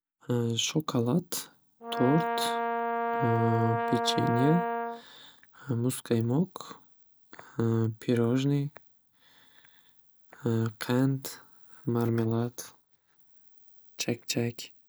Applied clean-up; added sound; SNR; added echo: none; Brass instrument; 0 dB; none.